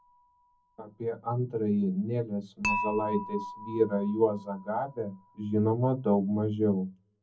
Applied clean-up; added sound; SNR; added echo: none; Dishes, pots, and pans / Chink, clink; 11 dB; reverberation time 0.3 s.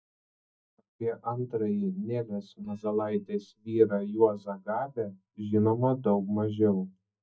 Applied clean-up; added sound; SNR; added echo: neural mask model DeepFilterNet 3.